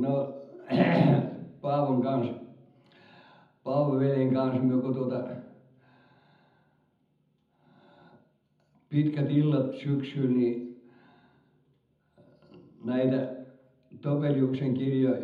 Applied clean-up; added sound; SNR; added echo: none; none; none; reverberation time 0.8 s.